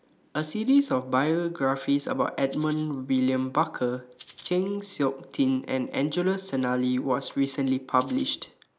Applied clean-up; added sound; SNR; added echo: neural mask model Resemble Enhance denoiser.